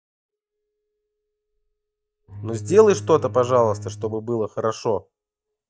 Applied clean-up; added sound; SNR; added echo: neural mask model DeepFilterNet 3.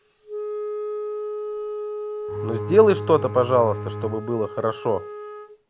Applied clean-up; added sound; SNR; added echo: none; Bowed string instrument + Wind instrument, woodwind instrument; 7 dB; none.